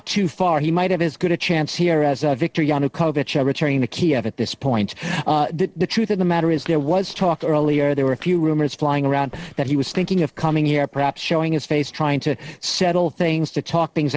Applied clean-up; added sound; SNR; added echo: neural separator model SepFormer DNS4.